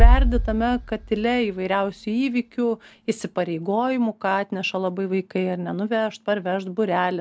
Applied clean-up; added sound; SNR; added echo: none; Bass drum; 1 dB; none.